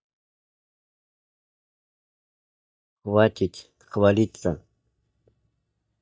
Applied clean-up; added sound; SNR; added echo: neural mask model DeepFilterNet 3.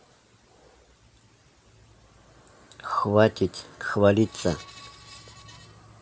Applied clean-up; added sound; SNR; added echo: none; Screech; 20 dB; none.